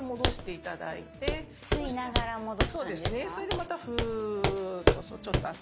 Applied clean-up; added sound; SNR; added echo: none; Walk, footsteps; -3 dB; none.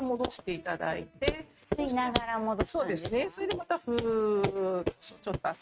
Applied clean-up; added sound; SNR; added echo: neural mask model RNNoise.